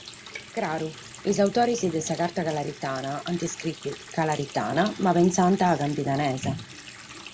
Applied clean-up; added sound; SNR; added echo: none; Water tap, faucet; 16 dB; none.